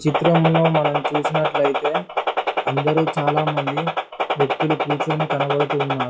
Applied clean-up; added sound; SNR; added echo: classical method log-MMSE.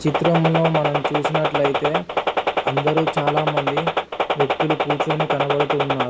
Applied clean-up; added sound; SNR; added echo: none; Gunshot, gunfire; -1 dB; none.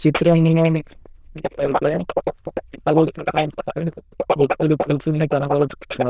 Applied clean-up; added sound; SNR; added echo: neural diffusion model UNIVERSE++.